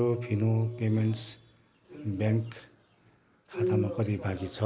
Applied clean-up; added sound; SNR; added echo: none; none; none; none.